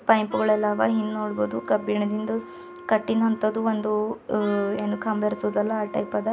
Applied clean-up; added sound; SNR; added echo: none; Wind instrument, woodwind instrument; 16 dB; none.